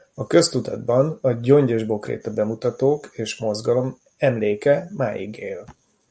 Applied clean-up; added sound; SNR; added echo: none; none; none; none.